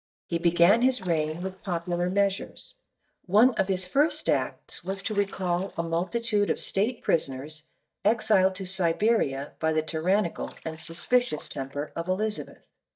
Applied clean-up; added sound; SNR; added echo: neural mask model DeepFilterNet 3.